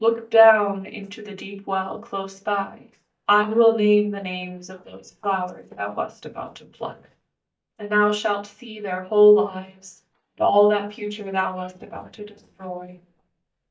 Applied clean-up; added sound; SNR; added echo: neural mask model DeepFilterNet 3.